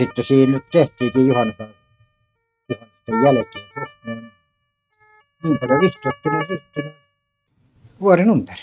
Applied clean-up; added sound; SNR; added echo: neural mask model RNNoise.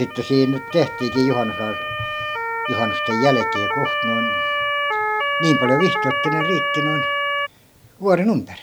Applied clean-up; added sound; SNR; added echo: none; Motor vehicle (road) / Siren; 1 dB; none.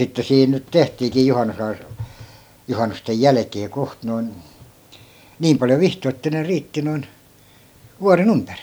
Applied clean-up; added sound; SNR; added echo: none; none; none; none.